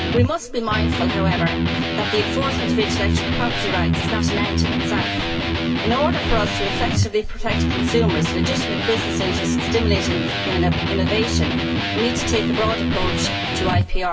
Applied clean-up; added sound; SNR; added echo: none; Electric guitar; -4 dB; reverberation time 2.5 s.